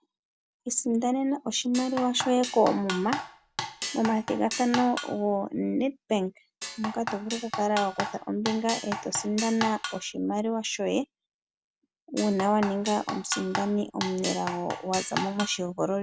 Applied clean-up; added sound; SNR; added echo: none; Drum kit; 7 dB; none.